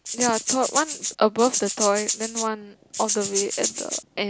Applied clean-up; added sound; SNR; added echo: none; Rattle (instrument); 3 dB; none.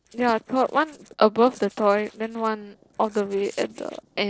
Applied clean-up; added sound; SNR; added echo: neural separator model SepFormer DNS4.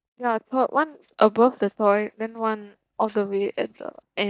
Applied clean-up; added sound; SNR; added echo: neural mask model DeepFilterNet 3.